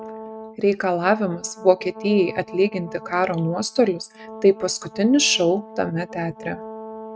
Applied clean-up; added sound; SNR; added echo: neural mask model RNNoise.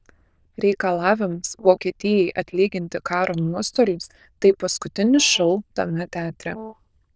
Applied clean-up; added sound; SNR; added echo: neural diffusion model UNIVERSE++.